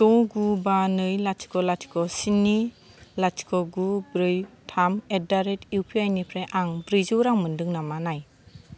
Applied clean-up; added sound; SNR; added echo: none; none; none; none.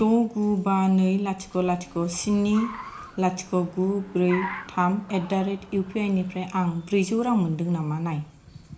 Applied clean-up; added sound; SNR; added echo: none; Car; 18 dB; reverberation time 0.4 s.